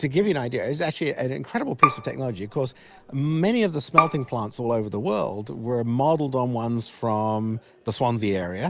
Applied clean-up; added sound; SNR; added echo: none; Bowed string instrument; 3 dB; none.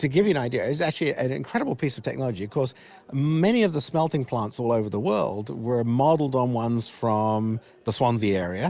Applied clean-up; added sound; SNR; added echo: none; none; none; none.